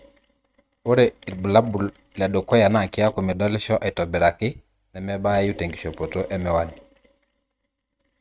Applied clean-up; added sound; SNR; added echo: neural mask model RNNoise.